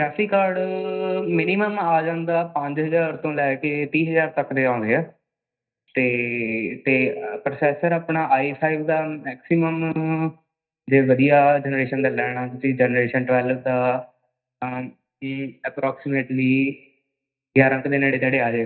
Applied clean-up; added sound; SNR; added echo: neural mask model DeepFilterNet 3.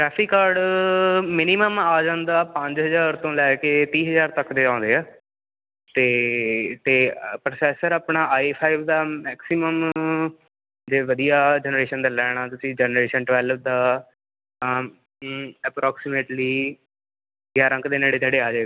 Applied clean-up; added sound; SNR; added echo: none; none; none; none.